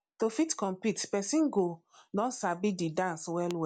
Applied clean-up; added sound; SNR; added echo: none; none; none; none.